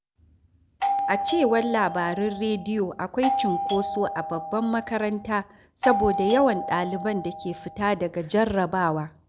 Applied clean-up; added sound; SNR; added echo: none; Doorbell; 4 dB; none.